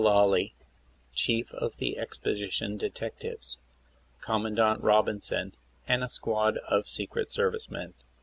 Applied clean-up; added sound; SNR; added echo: none; none; none; none.